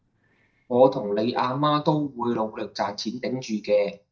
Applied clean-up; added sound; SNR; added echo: neural mask model DeepFilterNet 3.